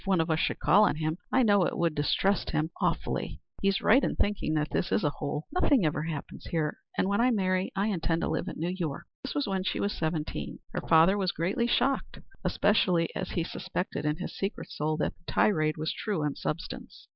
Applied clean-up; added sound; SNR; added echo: neural mask model Resemble Enhance denoiser.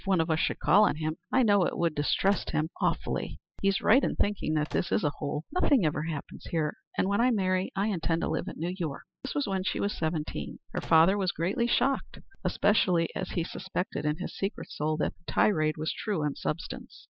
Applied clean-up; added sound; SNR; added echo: classical method spectral subtraction.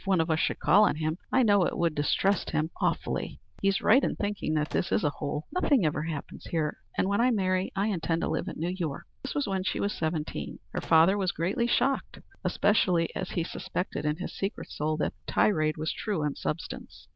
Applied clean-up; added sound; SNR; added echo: neural diffusion model UNIVERSE++.